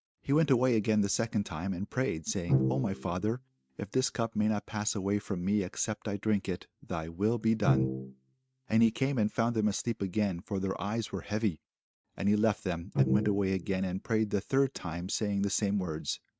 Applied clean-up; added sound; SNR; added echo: neural mask model RNNoise.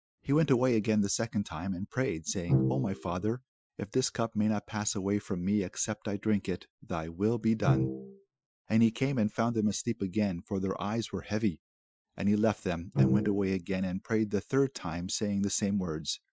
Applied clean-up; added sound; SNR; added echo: classical method Wiener filter.